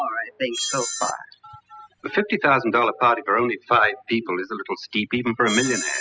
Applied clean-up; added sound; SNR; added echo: classical method spectral subtraction.